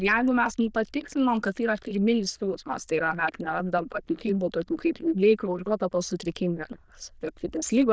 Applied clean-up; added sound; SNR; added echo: neural diffusion model UNIVERSE++.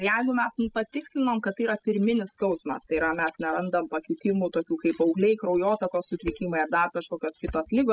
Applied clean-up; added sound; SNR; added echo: classical method spectral subtraction.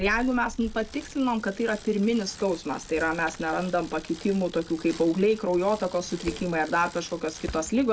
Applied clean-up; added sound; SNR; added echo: none; Bicycle; 16 dB; none.